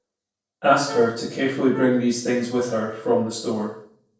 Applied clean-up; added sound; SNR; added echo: neural separator model SepFormer DNS4.